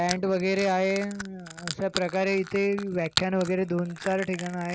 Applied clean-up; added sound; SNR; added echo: none; Crushing; 11 dB; none.